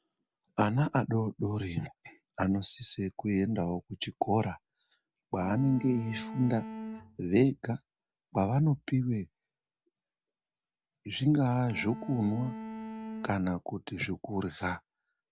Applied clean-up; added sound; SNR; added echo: none; Bowed string instrument; 10 dB; none.